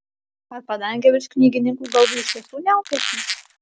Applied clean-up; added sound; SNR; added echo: none; Squeak; 6 dB; none.